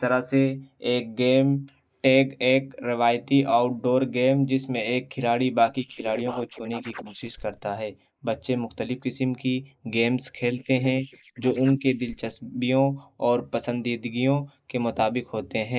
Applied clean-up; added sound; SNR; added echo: neural mask model Resemble Enhance denoiser.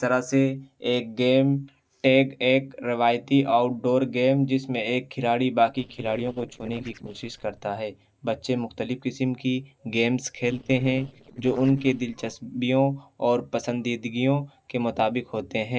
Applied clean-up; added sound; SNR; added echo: neural separator model SepFormer DNS4.